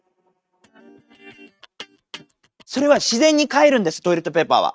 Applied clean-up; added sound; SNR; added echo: neural mask model RNNoise.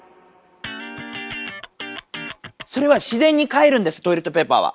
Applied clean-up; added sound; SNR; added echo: none; Electric guitar; 13 dB; none.